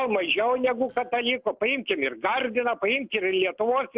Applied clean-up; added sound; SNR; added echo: neural separator model SepFormer DNS4.